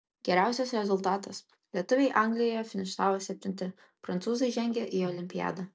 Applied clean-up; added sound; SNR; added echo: none; none; none; none.